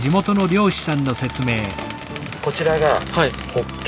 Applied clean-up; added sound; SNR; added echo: none; Squeak; 15 dB; none.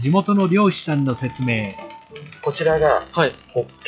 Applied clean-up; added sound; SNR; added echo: classical method log-MMSE.